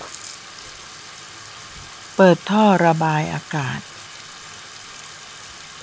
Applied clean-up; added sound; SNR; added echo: none; Bathtub (filling or washing); 16 dB; none.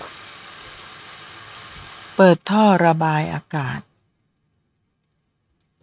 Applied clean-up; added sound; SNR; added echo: neural mask model RNNoise.